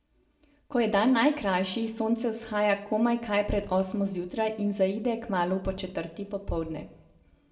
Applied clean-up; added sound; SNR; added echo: none; none; none; reverberation time 0.5 s.